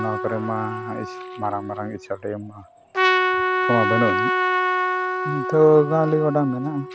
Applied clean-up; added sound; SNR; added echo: none; Trumpet; 1 dB; none.